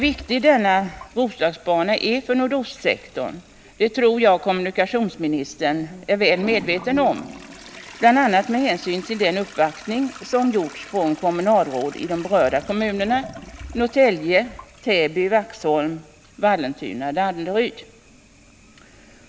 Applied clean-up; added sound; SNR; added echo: none; Toilet flush + Insect; 20 dB; none.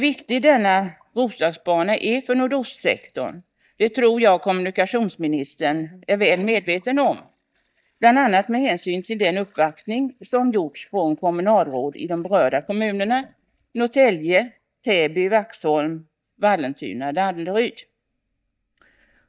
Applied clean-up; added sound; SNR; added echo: neural mask model DeepFilterNet 3.